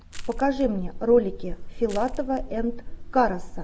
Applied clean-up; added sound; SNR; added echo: none; Crushing; 6 dB; none.